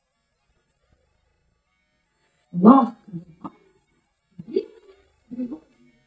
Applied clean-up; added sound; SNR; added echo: neural mask model DeepFilterNet 3.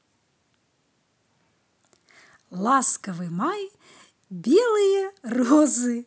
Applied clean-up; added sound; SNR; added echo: none; none; none; none.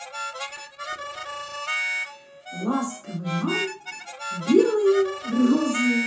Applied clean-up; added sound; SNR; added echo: none; Harmonica; 6 dB; reverberation time 0.6 s.